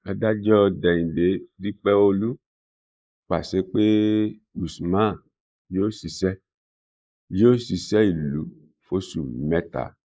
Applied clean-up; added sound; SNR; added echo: neural mask model Resemble Enhance denoiser.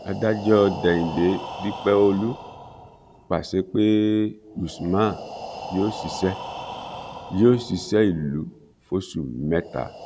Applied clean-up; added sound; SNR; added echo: none; Breathing; 14 dB; none.